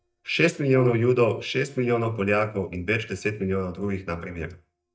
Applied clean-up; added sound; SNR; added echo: neural mask model DeepFilterNet 3.